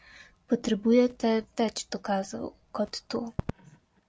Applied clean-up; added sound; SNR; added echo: none; Crackle; 16 dB; none.